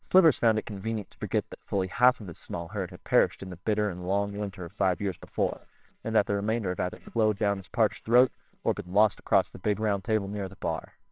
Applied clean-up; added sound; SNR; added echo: neural separator model SepFormer WHAMR!.